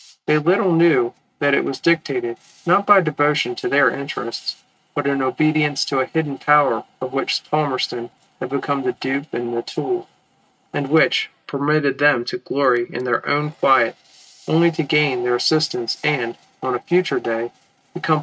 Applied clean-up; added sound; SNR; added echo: neural mask model RNNoise.